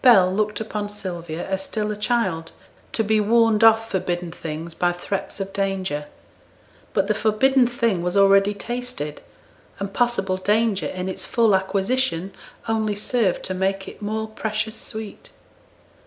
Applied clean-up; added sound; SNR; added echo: none; none; none; none.